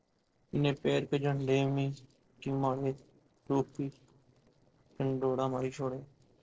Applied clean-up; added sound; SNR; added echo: neural separator model SepFormer DNS4.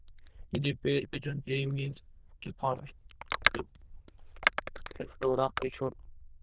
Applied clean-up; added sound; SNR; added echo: neural diffusion model UNIVERSE++.